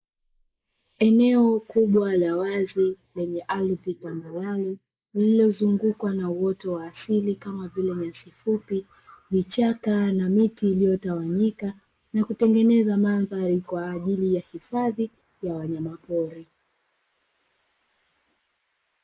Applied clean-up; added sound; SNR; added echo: neural mask model Resemble Enhance denoiser.